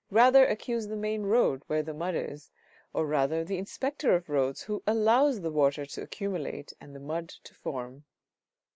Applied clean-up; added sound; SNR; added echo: neural mask model Resemble Enhance denoiser.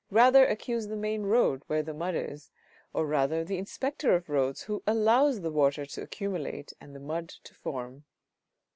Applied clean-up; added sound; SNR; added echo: none; none; none; none.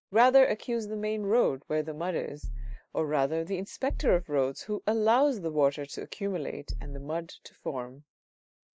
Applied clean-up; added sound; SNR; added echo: neural mask model DeepFilterNet 3.